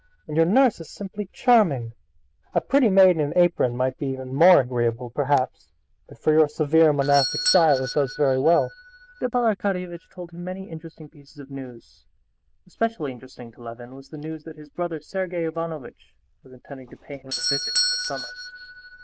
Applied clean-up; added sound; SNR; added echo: neural diffusion model UNIVERSE++.